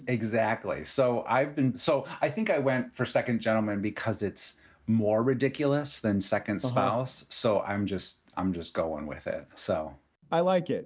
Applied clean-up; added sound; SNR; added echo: none; none; none; none.